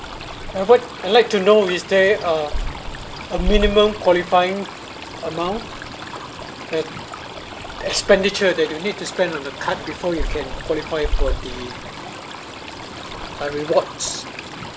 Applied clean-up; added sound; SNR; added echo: none; Stream; 7 dB; none.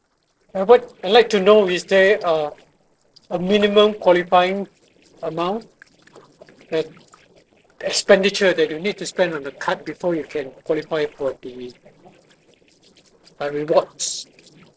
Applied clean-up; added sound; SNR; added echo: neural separator model SepFormer DNS4.